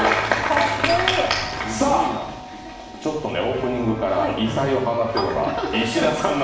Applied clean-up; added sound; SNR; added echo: none; Doorbell; 16 dB; reverberation time 0.7 s.